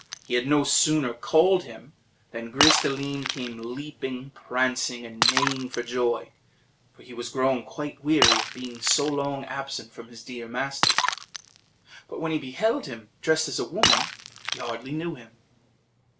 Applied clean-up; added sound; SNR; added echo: none; Shatter; 3 dB; none.